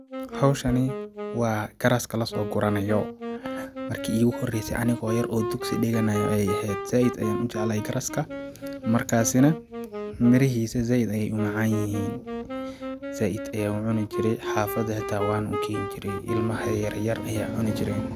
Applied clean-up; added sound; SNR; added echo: none; Wind instrument, woodwind instrument; 8 dB; none.